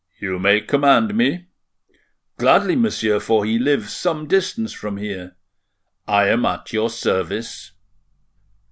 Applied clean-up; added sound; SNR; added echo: none; none; none; none.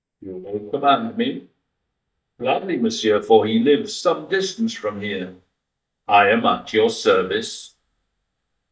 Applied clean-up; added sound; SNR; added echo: neural mask model DeepFilterNet 3.